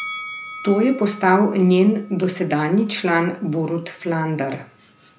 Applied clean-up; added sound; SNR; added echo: none; Bell; 18 dB; none.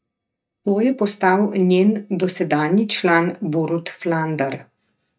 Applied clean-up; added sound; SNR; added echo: neural mask model DeepFilterNet 3.